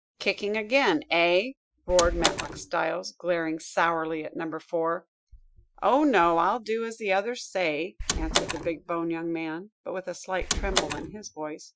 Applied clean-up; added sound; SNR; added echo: classical method Wiener filter.